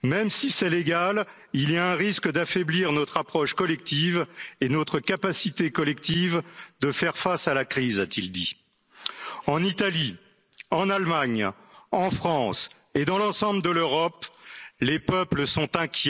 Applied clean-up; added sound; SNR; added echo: none; none; none; none.